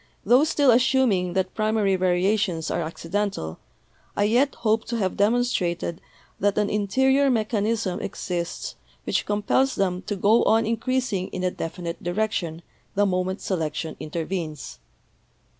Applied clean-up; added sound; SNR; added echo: none; none; none; none.